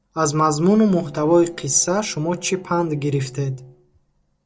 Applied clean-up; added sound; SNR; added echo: neural separator model SepFormer DNS4.